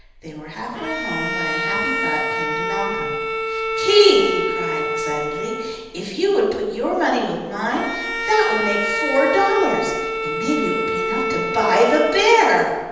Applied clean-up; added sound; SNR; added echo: none; Bowed string instrument; 4 dB; reverberation time 1.1 s.